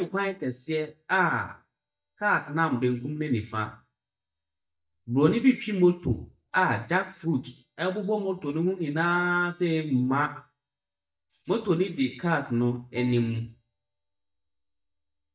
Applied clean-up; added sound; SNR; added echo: neural mask model DeepFilterNet 3.